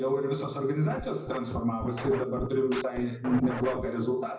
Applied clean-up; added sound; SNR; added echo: none; Scratching (performance technique); 9 dB; reverberation time 0.4 s.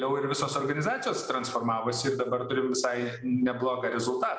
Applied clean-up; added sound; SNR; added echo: none; none; none; none.